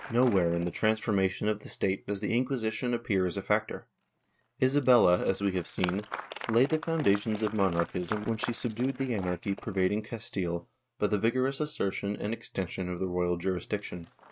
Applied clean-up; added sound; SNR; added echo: neural mask model RNNoise.